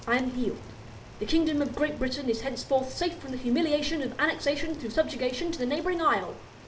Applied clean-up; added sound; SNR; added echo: none; Rain; 17 dB; reverberation time 0.5 s.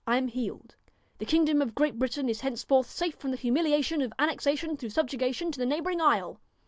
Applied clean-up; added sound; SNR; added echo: none; none; none; none.